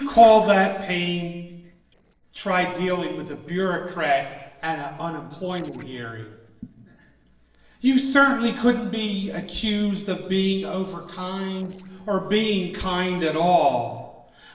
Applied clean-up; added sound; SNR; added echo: neural separator model SepFormer DNS4.